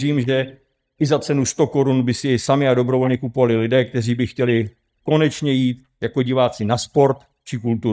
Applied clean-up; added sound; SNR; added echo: neural mask model DeepFilterNet 3.